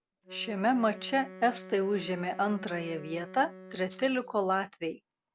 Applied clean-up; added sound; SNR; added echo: none; Rattle (instrument) + Wind instrument, woodwind instrument; 16 dB; none.